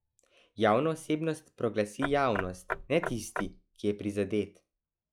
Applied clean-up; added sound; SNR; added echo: classical method log-MMSE.